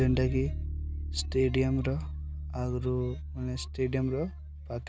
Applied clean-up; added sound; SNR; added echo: none; Bass guitar; 5 dB; none.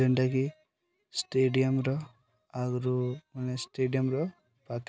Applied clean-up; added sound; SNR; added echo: none; none; none; none.